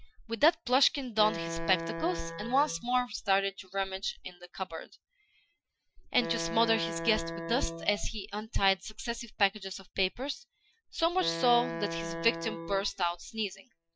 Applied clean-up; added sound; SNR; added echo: classical method Wiener filter.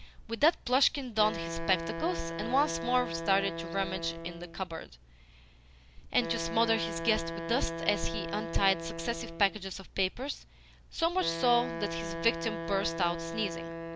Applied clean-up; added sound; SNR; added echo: none; Wind instrument, woodwind instrument; 7 dB; none.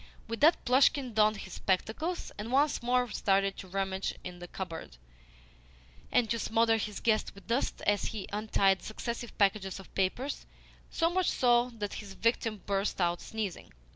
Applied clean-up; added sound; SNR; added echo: none; none; none; none.